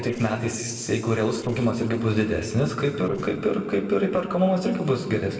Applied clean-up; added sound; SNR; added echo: neural separator model SepFormer DNS4.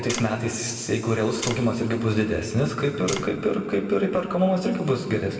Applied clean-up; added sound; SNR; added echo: none; Tap; 10 dB; reverberation time 2.4 s.